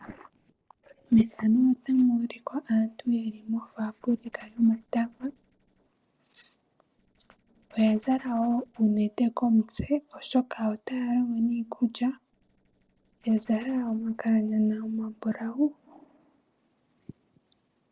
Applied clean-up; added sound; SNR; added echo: neural separator model SepFormer DNS4.